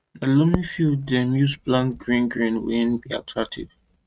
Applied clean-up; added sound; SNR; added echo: neural mask model RNNoise.